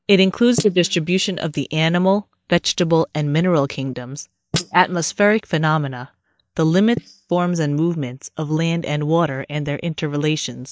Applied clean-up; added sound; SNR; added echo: neural mask model DeepFilterNet 3.